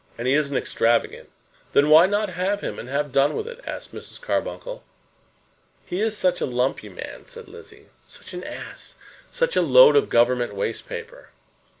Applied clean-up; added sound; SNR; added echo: none; none; none; none.